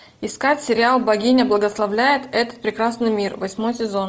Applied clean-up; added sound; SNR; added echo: none; none; none; none.